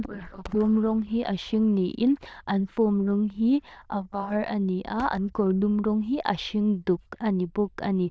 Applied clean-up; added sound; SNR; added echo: neural diffusion model UNIVERSE++.